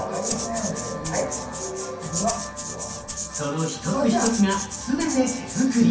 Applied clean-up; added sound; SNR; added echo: none; Rattle (instrument); 8 dB; reverberation time 0.6 s.